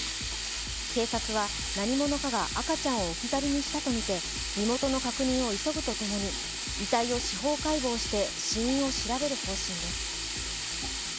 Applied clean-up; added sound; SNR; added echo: none; Sink (filling or washing); 3 dB; none.